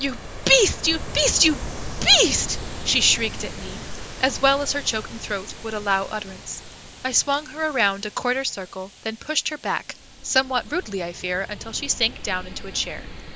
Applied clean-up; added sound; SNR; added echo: none; Ocean; 11 dB; none.